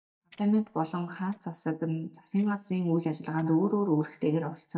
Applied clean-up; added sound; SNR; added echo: neural mask model DeepFilterNet 3.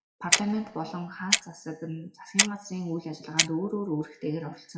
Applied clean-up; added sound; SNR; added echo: classical method WPE with log-MMSE.